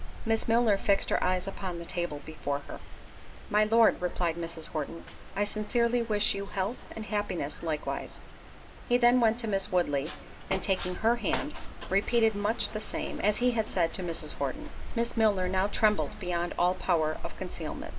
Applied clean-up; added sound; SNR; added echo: none; Wind; 6 dB; reverberation time 1.8 s.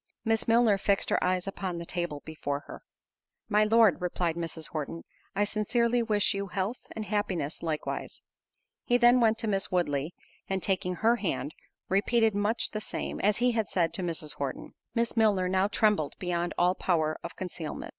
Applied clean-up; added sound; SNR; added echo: none; none; none; none.